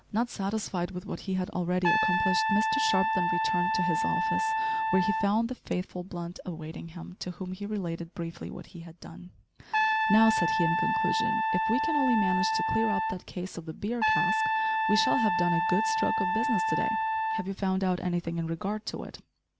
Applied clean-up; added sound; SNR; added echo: none; Trumpet; -3 dB; none.